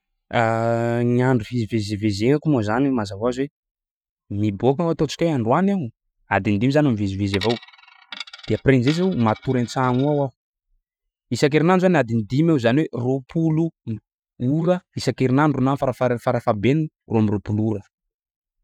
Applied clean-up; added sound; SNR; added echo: classical method Wiener filter.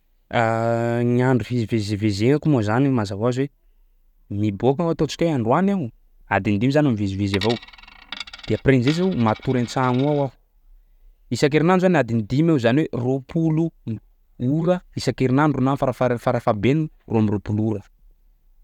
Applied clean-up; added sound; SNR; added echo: none; Coin (dropping); 16 dB; none.